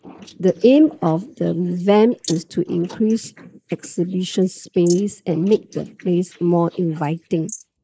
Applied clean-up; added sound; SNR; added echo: neural mask model Resemble Enhance denoiser.